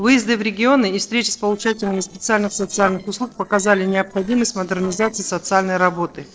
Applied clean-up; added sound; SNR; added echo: neural separator model SepFormer DNS4.